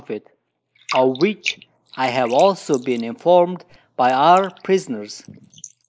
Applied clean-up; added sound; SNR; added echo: neural mask model Resemble Enhance denoiser.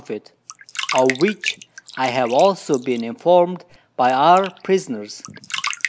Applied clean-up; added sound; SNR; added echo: none; Bathtub (filling or washing); 12 dB; none.